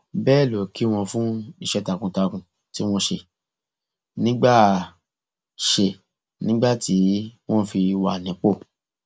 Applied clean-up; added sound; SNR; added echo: none; none; none; none.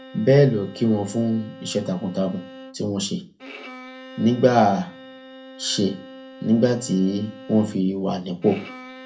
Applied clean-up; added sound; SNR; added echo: none; Bowed string instrument; 19 dB; reverberation time 0.3 s.